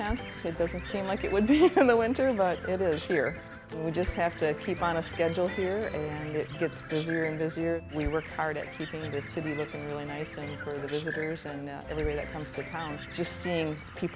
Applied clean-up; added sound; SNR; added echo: none; Bird; 12 dB; none.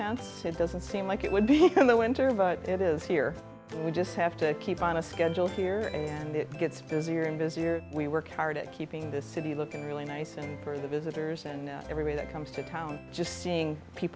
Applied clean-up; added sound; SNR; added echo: none; none; none; none.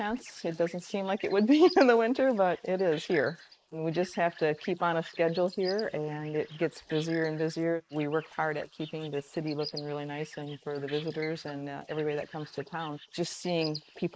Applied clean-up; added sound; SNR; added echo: neural mask model Resemble Enhance denoiser.